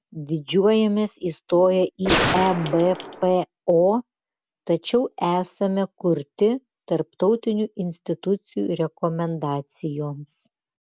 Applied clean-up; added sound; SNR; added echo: none; Gunshot, gunfire; 1 dB; none.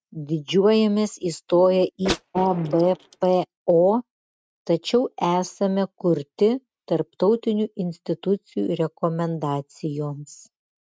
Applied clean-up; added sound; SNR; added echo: neural mask model RNNoise.